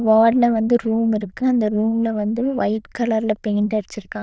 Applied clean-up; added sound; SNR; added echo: neural diffusion model UNIVERSE++.